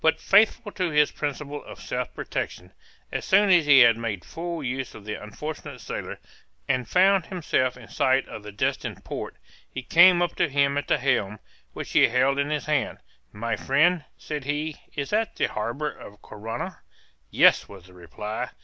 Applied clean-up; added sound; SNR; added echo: none; none; none; none.